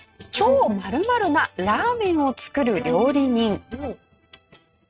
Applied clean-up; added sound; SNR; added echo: neural mask model RNNoise.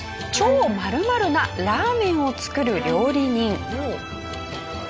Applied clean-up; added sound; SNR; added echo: none; Bowed string instrument; 14 dB; none.